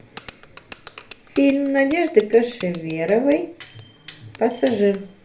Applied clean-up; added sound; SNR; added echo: none; Bicycle bell; 9 dB; reverberation time 0.3 s.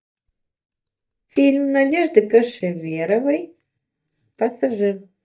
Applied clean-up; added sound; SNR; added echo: neural mask model DeepFilterNet 3.